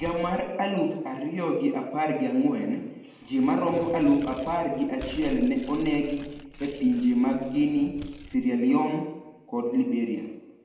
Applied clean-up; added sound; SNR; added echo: none; Tearing; 19 dB; reverberation time 0.9 s.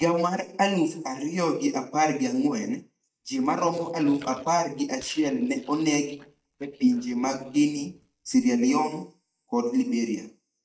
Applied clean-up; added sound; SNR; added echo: neural mask model DeepFilterNet 3.